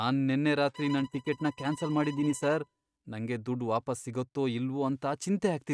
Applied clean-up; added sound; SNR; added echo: neural mask model RNNoise.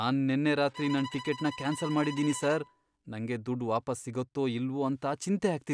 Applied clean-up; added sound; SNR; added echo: none; Bowed string instrument; 14 dB; none.